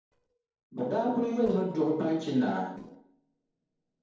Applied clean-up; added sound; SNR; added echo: neural separator model SepFormer DNS4.